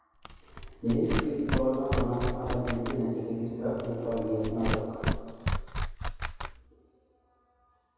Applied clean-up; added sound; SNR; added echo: none; Tearing; 1 dB; reverberation time 2.2 s.